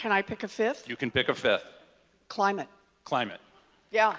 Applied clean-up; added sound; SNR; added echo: none; none; none; none.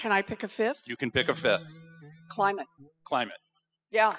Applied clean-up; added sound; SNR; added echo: classical method spectral subtraction.